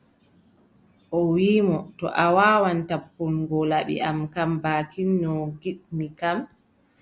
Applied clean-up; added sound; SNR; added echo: none; none; none; none.